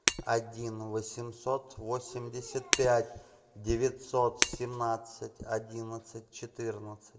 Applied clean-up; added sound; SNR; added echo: none; Shatter; 3 dB; reverberation time 0.5 s.